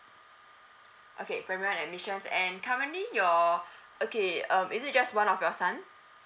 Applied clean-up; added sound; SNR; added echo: none; none; none; none.